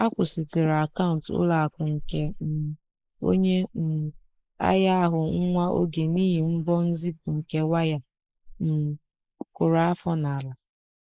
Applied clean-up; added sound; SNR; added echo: neural mask model Resemble Enhance denoiser.